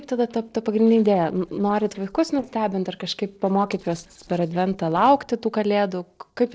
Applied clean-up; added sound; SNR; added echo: neural separator model SepFormer DNS4.